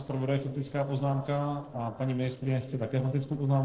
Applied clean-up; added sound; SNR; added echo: neural separator model SepFormer DNS4.